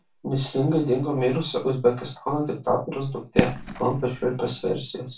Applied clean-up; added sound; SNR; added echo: none; Fireworks; 4 dB; reverberation time 0.2 s.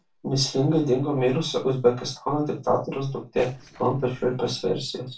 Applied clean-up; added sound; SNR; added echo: neural separator model SepFormer DNS4.